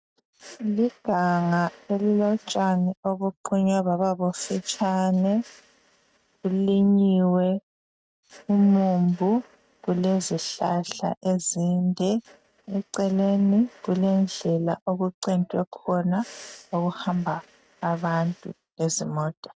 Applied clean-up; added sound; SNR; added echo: neural mask model RNNoise.